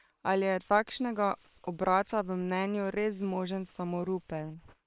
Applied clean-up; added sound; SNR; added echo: neural separator model SepFormer WHAM!.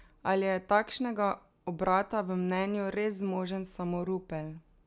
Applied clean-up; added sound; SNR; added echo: none; none; none; none.